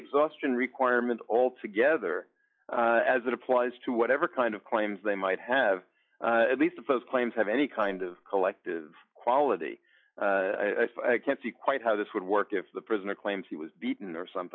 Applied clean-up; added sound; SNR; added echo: classical method log-MMSE.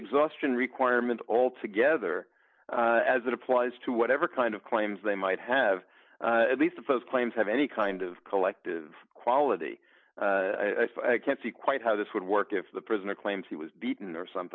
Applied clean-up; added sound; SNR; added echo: none; Dishes, pots, and pans; 16 dB; none.